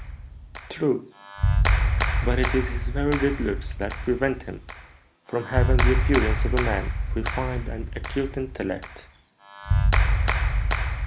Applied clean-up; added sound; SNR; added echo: none; Clapping; -5 dB; none.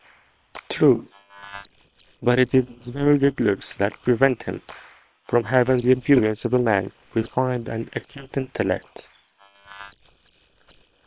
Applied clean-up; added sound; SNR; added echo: neural separator model SepFormer WHAM!.